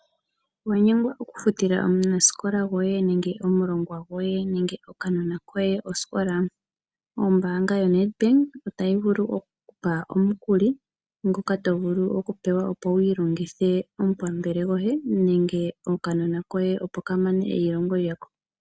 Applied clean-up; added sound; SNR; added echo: none; none; none; none.